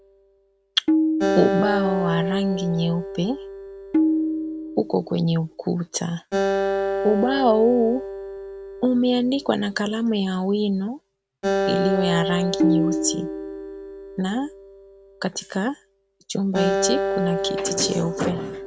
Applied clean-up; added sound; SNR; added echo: none; Acoustic guitar + Tabla; 2 dB; none.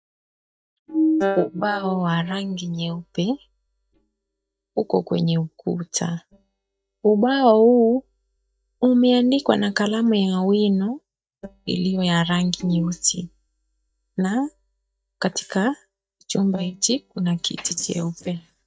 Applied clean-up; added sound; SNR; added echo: neural mask model DeepFilterNet 3.